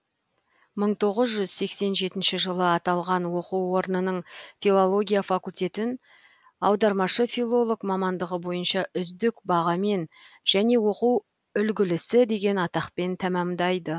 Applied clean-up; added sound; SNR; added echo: none; none; none; none.